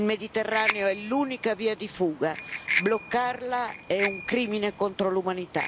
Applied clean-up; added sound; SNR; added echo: none; Bicycle bell; 1 dB; none.